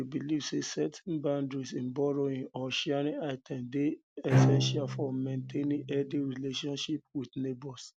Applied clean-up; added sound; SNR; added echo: none; Bowed string instrument; -2 dB; none.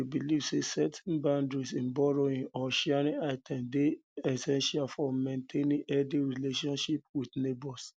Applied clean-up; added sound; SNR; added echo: none; none; none; none.